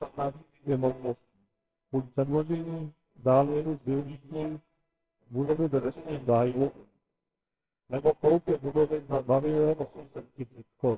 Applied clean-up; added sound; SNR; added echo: neural separator model SepFormer WHAMR!.